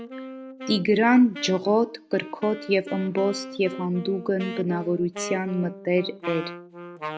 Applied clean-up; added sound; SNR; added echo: none; Wind instrument, woodwind instrument; 13 dB; none.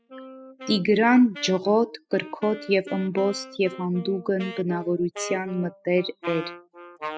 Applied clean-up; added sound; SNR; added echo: classical method spectral subtraction.